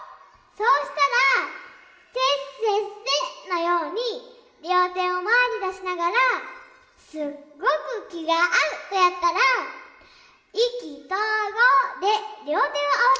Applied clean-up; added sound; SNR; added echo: none; none; none; reverberation time 0.6 s.